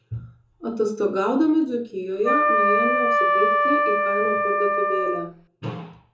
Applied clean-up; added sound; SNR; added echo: none; Wind instrument, woodwind instrument; -5 dB; reverberation time 0.6 s.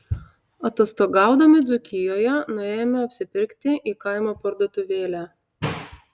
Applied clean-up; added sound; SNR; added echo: none; none; none; none.